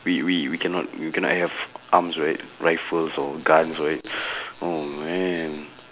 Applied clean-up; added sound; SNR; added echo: none; none; none; none.